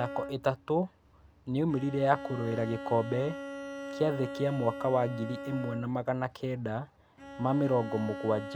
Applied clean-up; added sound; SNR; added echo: none; Bowed string instrument; 11 dB; none.